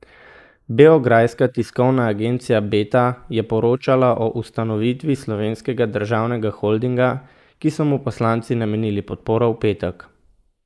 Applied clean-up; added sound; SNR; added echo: neural mask model Resemble Enhance denoiser.